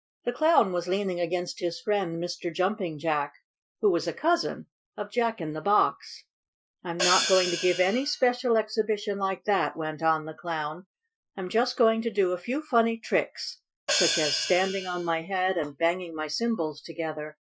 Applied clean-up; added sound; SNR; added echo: classical method Wiener filter.